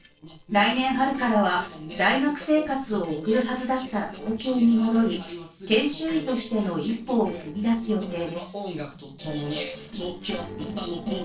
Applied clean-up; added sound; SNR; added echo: neural separator model SepFormer DNS4.